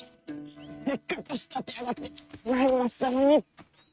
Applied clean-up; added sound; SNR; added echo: neural mask model RNNoise.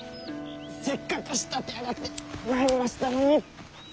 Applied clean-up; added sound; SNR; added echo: none; Fire; 17 dB; none.